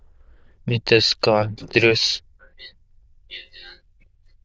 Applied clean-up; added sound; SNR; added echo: neural diffusion model UNIVERSE++.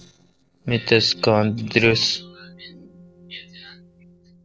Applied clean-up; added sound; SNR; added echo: neural separator model SepFormer DNS4.